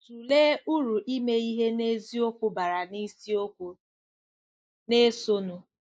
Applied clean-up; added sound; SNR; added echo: neural mask model Resemble Enhance denoiser.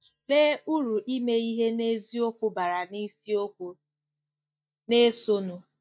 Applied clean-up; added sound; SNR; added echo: neural mask model DeepFilterNet 3.